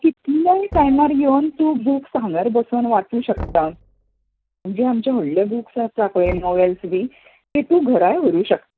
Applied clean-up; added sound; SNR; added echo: none; Knock; 19 dB; none.